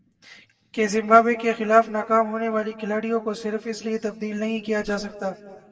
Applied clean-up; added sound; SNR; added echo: neural separator model SepFormer DNS4.